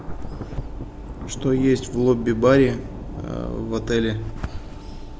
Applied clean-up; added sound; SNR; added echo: none; Thunder; 14 dB; none.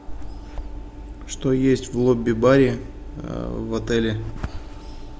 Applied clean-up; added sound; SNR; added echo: none; none; none; none.